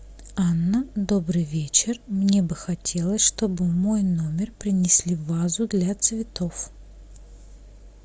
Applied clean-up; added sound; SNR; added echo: none; none; none; none.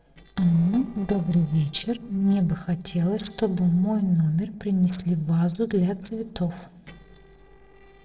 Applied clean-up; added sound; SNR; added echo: neural separator model SepFormer DNS4.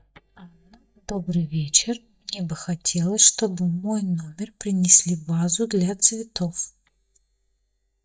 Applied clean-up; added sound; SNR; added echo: neural mask model DeepFilterNet 3.